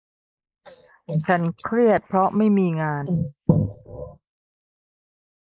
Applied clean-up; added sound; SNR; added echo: neural mask model Resemble Enhance denoiser.